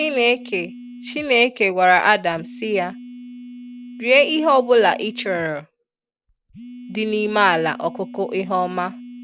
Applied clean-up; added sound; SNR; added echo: none; Telephone; 17 dB; none.